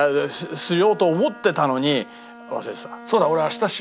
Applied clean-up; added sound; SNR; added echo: none; Bowed string instrument; 20 dB; none.